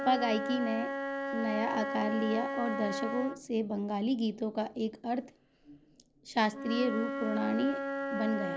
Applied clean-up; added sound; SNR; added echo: none; Wind instrument, woodwind instrument; 4 dB; none.